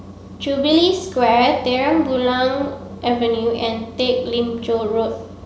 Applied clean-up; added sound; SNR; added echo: none; none; none; none.